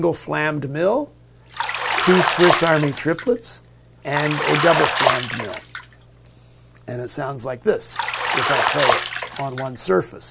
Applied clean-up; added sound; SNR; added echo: none; Bathtub (filling or washing); 0 dB; none.